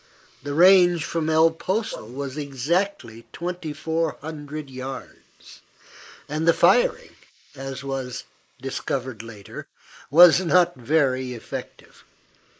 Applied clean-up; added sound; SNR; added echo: neural mask model Resemble Enhance denoiser.